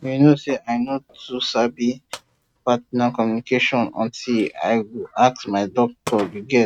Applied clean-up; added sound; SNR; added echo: neural mask model RNNoise.